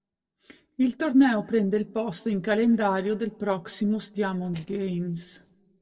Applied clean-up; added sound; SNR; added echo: neural separator model SepFormer DNS4.